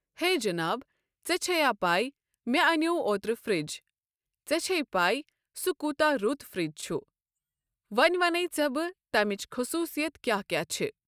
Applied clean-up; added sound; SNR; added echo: neural mask model DeepFilterNet 3.